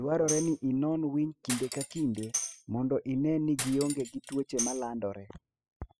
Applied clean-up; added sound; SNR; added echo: classical method spectral subtraction.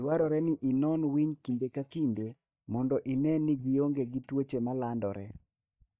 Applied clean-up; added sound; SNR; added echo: neural mask model DeepFilterNet 3.